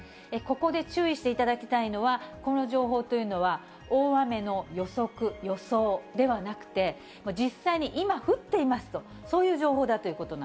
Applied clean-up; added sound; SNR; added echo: none; none; none; none.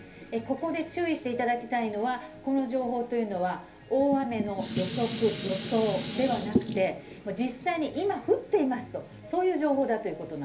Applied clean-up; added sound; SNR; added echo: none; Dishes, pots, and pans; 7 dB; reverberation time 0.3 s.